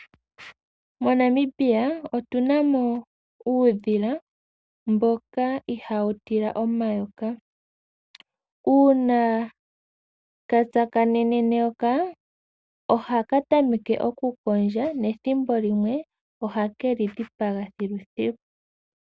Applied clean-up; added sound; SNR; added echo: none; none; none; none.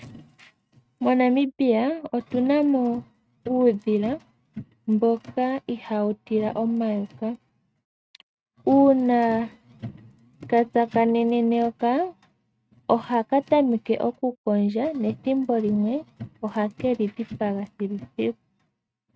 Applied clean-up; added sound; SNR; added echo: neural mask model RNNoise.